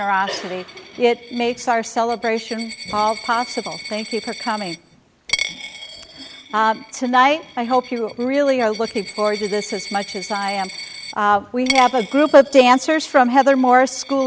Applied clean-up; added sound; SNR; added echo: none; Coin (dropping); 14 dB; none.